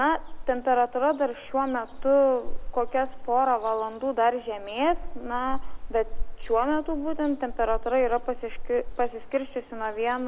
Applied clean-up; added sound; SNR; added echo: none; Ocean; 6 dB; none.